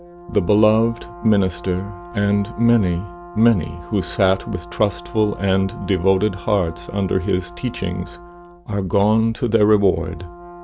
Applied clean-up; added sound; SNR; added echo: none; Brass instrument; 18 dB; none.